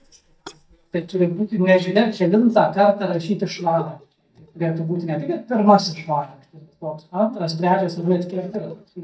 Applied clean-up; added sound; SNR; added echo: neural mask model DeepFilterNet 3.